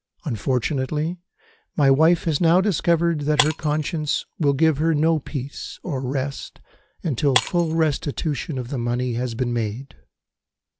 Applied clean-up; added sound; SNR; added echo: none; Shatter; 11 dB; none.